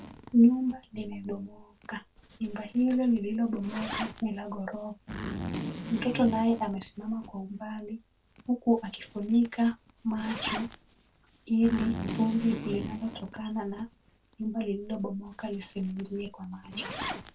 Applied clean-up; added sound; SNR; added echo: none; Zipper (clothing); 11 dB; reverberation time 0.1 s.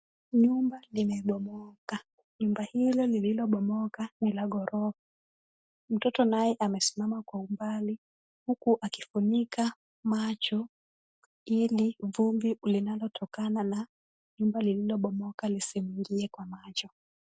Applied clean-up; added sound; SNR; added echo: none; none; none; none.